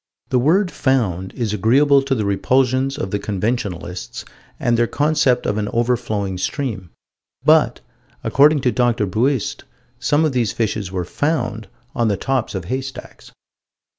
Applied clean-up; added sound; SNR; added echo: none; none; none; none.